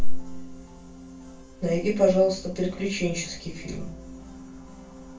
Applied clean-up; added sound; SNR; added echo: none; Piano; 20 dB; reverberation time 0.2 s.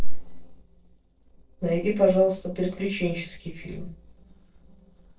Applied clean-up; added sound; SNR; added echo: neural separator model SepFormer DNS4.